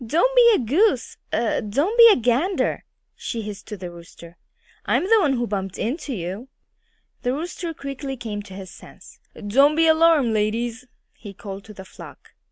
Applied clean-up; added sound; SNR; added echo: none; none; none; none.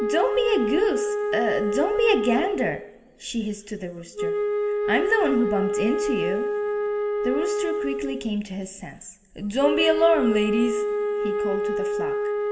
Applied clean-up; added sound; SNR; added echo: none; Wind instrument, woodwind instrument; 0 dB; reverberation time 1.4 s.